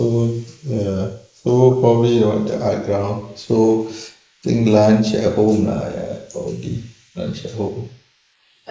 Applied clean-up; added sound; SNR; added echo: neural mask model Resemble Enhance denoiser.